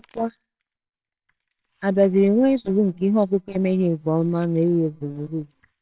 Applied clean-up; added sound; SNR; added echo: neural separator model SepFormer WHAMR!.